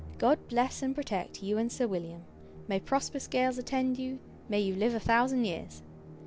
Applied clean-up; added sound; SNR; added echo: none; Musical instrument; 18 dB; none.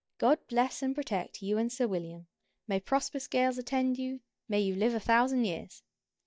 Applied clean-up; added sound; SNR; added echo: neural mask model DeepFilterNet 3.